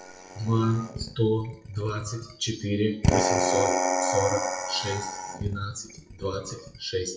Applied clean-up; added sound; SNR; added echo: classical method WPE with log-MMSE.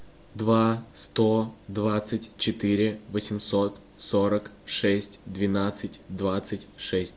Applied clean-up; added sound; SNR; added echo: none; none; none; none.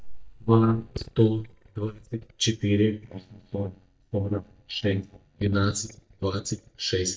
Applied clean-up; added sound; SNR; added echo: neural mask model DeepFilterNet 3.